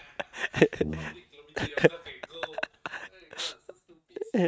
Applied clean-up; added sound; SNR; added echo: neural mask model RNNoise.